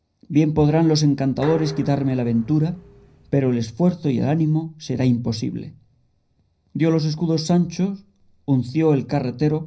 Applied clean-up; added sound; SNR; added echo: none; Dishes, pots, and pans; 18 dB; reverberation time 0.5 s.